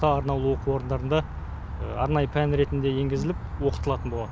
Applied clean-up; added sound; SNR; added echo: none; none; none; none.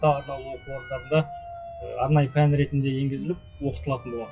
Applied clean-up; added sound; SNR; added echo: classical method WPE with log-MMSE.